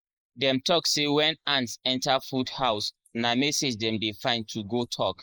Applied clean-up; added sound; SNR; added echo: neural mask model Resemble Enhance denoiser.